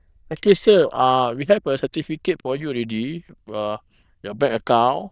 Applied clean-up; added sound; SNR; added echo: neural diffusion model UNIVERSE++.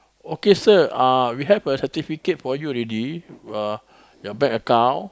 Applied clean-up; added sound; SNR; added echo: none; none; none; none.